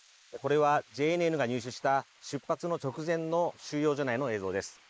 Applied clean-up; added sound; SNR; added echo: neural mask model Resemble Enhance denoiser.